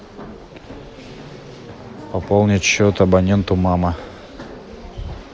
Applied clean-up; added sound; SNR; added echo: none; none; none; none.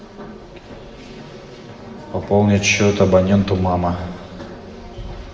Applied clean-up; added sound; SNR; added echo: none; none; none; reverberation time 1.2 s.